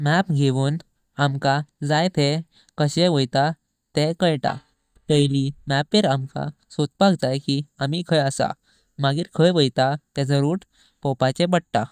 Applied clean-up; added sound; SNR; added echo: neural mask model DeepFilterNet 3.